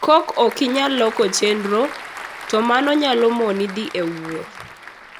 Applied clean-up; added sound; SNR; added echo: none; Applause / Crowd; 14 dB; none.